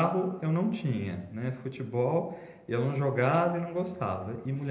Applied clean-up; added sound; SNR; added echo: none; none; none; reverberation time 1.0 s.